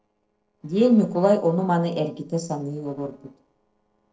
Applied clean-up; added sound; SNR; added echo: neural separator model SepFormer DNS4.